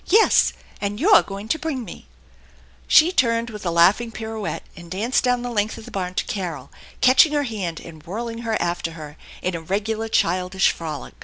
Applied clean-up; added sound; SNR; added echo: none; none; none; none.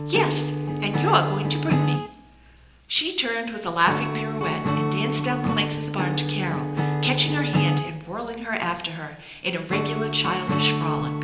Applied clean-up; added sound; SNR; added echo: none; Acoustic guitar / Strum; 0 dB; reverberation time 0.9 s.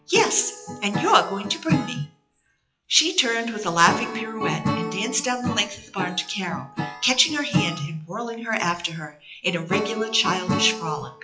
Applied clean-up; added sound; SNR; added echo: classical method WPE with log-MMSE.